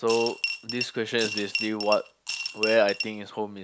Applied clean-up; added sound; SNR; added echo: none; Coin (dropping) / Glass; 5 dB; none.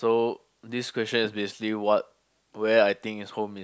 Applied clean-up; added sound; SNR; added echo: none; none; none; none.